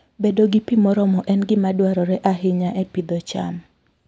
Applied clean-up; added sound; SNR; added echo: none; none; none; none.